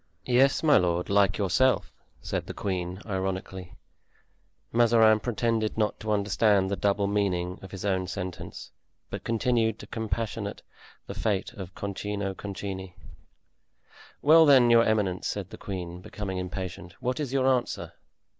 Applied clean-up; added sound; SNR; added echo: none; none; none; none.